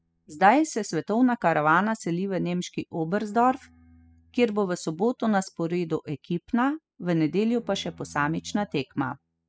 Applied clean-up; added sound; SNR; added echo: classical method spectral subtraction.